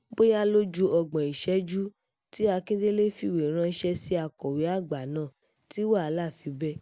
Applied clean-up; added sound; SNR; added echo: none; none; none; none.